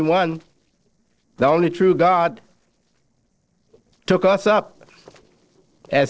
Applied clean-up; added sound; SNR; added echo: neural separator model SepFormer DNS4.